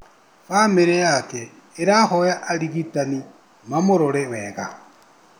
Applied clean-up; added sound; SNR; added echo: none; none; none; none.